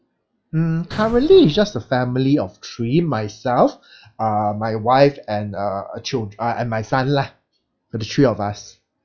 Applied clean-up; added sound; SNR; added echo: classical method log-MMSE.